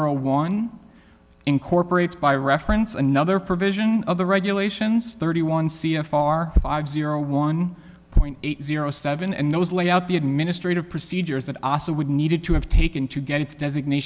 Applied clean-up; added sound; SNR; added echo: none; none; none; none.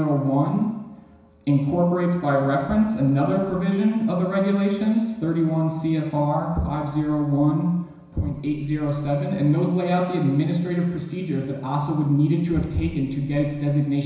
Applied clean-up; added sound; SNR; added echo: none; none; none; reverberation time 1.0 s.